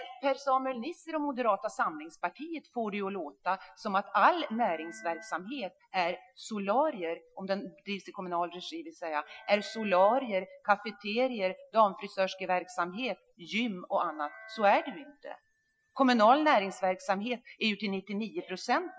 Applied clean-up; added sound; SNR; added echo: classical method Wiener filter.